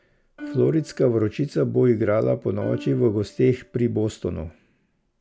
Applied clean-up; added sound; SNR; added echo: none; Plucked string instrument; 19 dB; none.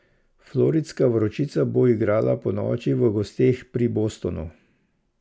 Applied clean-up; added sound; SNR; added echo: none; none; none; none.